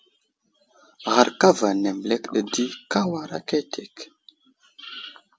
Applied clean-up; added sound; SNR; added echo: none; none; none; none.